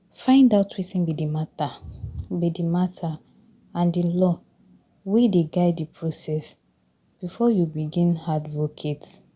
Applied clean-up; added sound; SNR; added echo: none; none; none; none.